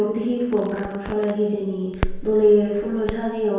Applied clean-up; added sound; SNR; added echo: none; Crackle; 10 dB; reverberation time 1.2 s.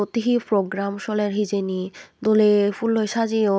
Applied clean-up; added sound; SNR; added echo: none; none; none; none.